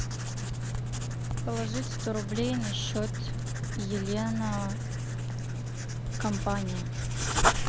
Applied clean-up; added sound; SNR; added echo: none; Writing; -4 dB; none.